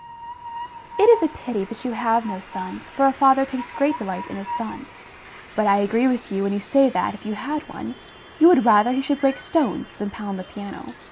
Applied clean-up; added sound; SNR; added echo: none; Train; 15 dB; none.